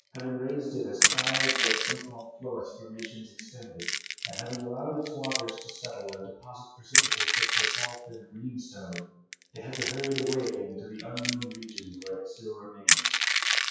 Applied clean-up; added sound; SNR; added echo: classical method WPE with log-MMSE.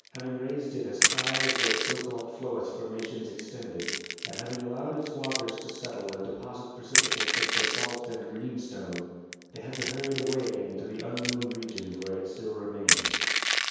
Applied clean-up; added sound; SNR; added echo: none; Crushing; -3 dB; reverberation time 1.2 s.